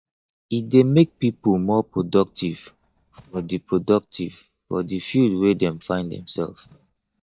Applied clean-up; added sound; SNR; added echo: neural mask model DeepFilterNet 3.